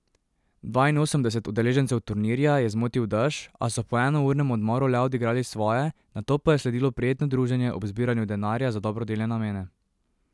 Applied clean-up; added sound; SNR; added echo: none; none; none; none.